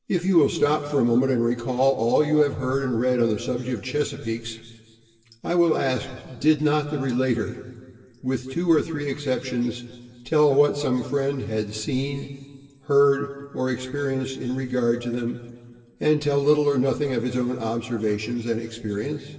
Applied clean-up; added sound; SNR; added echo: none; none; none; reverberation time 2.0 s.